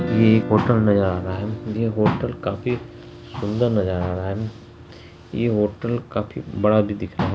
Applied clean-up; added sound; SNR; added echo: none; Guitar; 13 dB; none.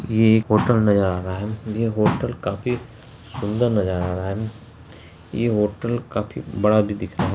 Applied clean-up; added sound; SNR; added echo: none; none; none; none.